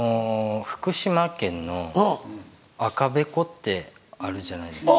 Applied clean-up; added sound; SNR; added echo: none; none; none; none.